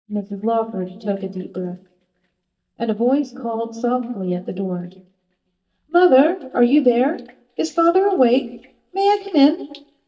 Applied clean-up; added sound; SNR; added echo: neural mask model DeepFilterNet 3.